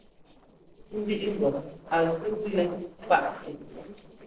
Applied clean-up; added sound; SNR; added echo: neural separator model SepFormer DNS4.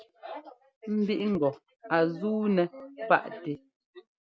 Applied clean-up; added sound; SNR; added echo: none; none; none; none.